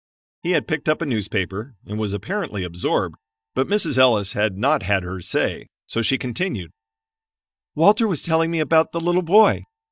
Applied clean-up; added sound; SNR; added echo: neural mask model DeepFilterNet 3.